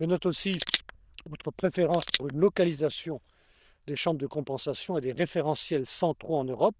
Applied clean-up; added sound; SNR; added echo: neural diffusion model UNIVERSE++.